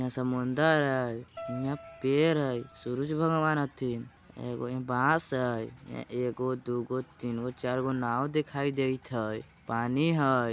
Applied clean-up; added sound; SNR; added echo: none; Keyboard (musical); 15 dB; none.